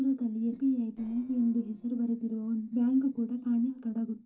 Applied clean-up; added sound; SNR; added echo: neural separator model SepFormer DNS4.